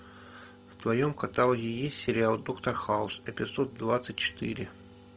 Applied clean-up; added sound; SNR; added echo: none; none; none; none.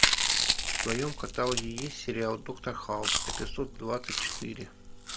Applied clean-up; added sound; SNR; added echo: none; Chewing, mastication; -3 dB; none.